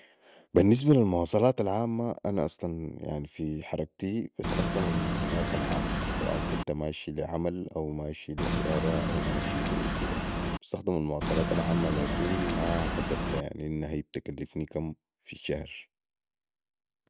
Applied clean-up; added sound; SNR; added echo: none; Boat, Water vehicle; -1 dB; none.